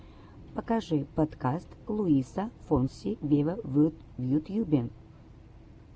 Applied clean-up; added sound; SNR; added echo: none; none; none; none.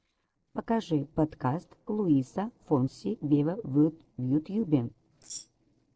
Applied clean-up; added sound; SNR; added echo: neural separator model SepFormer DNS4.